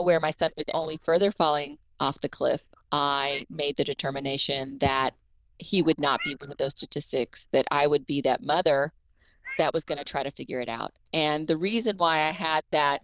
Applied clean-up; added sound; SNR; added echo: neural diffusion model UNIVERSE++.